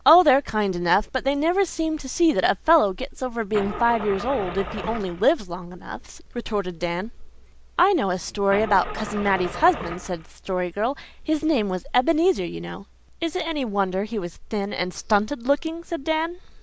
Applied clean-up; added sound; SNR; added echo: none; Engine starting / Car; 10 dB; none.